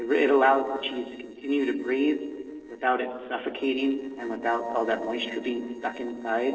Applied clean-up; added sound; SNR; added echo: neural separator model SepFormer DNS4.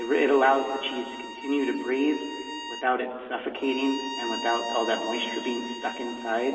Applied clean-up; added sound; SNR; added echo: none; Bowed string instrument; 10 dB; reverberation time 2.0 s.